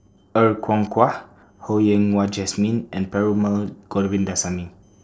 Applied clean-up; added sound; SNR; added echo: neural separator model SepFormer DNS4.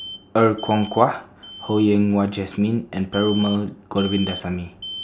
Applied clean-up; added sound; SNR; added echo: none; Alarm; 15 dB; none.